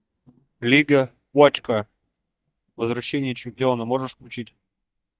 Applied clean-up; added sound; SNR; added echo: neural mask model DeepFilterNet 3.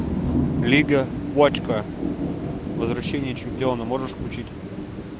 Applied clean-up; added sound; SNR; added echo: none; Thunder / Rain; 2 dB; none.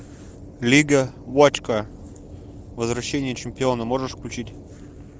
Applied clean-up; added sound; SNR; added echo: none; none; none; none.